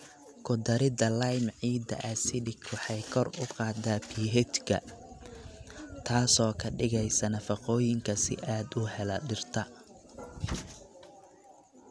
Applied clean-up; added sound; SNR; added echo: none; none; none; none.